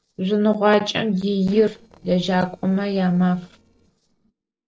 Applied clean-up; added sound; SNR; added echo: neural separator model SepFormer DNS4.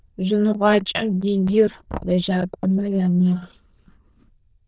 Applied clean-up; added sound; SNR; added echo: neural diffusion model UNIVERSE++.